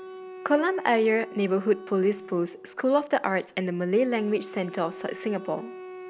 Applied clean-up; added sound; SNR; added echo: none; Wind instrument, woodwind instrument; 16 dB; none.